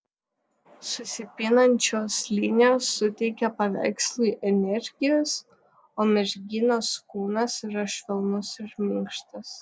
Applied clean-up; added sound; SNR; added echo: none; none; none; none.